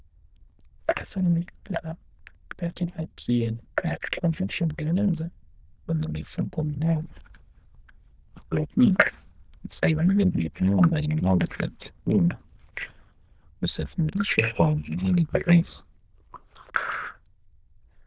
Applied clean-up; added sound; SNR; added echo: neural diffusion model UNIVERSE++.